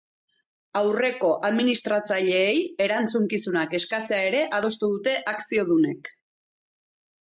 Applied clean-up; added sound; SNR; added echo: none; none; none; none.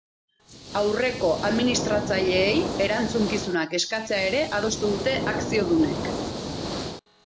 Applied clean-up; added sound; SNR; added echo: none; Hiss; 5 dB; none.